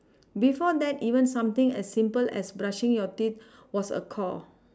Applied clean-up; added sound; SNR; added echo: none; none; none; none.